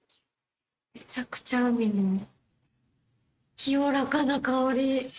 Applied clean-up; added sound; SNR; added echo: neural mask model RNNoise.